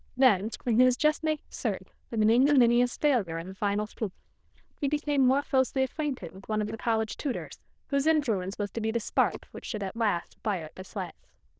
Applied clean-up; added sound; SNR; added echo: neural diffusion model UNIVERSE++.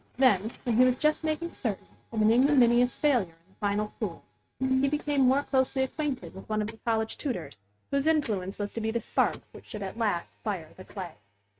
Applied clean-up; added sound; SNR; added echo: neural mask model RNNoise.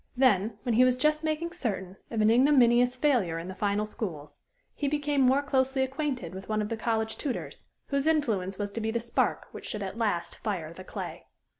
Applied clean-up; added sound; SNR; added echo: none; none; none; none.